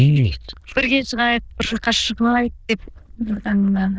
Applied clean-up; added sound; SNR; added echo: neural diffusion model UNIVERSE++.